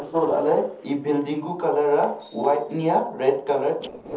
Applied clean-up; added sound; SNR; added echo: neural separator model SepFormer DNS4.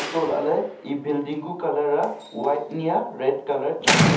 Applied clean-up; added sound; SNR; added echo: none; Slam; 3 dB; reverberation time 0.7 s.